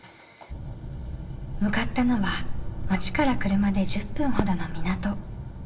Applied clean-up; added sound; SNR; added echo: none; Fireworks; 16 dB; reverberation time 1.5 s.